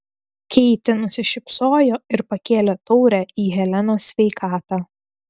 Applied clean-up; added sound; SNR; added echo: none; none; none; none.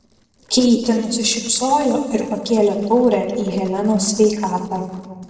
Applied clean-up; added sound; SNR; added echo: neural separator model SepFormer DNS4.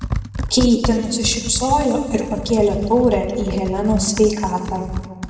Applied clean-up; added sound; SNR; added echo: none; Computer keyboard; 8 dB; reverberation time 1.5 s.